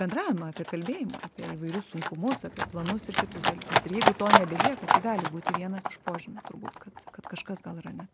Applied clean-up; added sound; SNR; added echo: none; Livestock, farm animals, working animals; -3 dB; none.